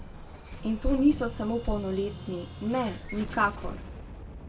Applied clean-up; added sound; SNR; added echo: none; Explosion; 10 dB; reverberation time 0.2 s.